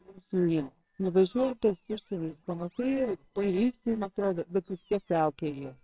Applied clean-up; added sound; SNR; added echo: neural separator model SepFormer WHAMR!.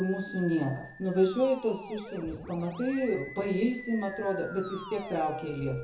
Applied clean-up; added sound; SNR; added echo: none; Musical instrument; 14 dB; reverberation time 0.6 s.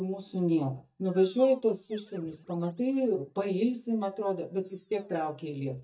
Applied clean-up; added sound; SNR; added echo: neural mask model DeepFilterNet 3.